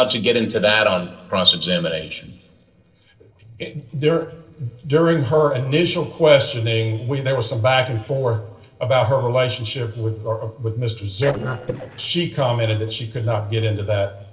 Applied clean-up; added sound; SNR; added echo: neural separator model SepFormer DNS4.